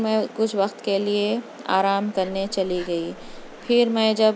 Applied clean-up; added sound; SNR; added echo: none; Breathing; 19 dB; none.